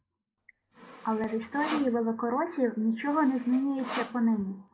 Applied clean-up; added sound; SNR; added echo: none; Sawing; 13 dB; none.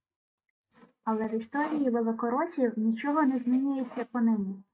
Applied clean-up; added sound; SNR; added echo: neural mask model RNNoise.